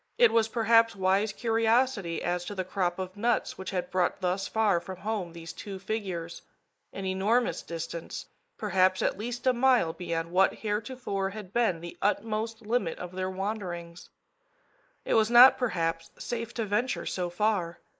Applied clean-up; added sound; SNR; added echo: neural mask model Resemble Enhance denoiser.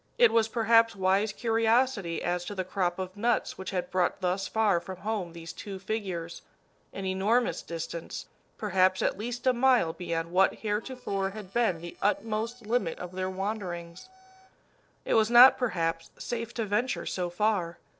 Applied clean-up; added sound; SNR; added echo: neural separator model SepFormer DNS4.